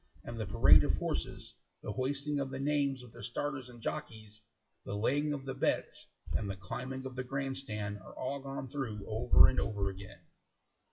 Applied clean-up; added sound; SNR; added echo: classical method WPE with log-MMSE.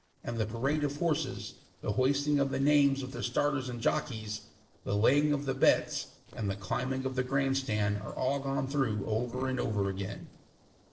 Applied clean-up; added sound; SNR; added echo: neural separator model SepFormer DNS4.